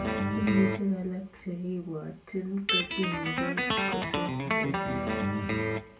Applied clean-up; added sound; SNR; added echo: none; Guitar; -2 dB; reverberation time 0.3 s.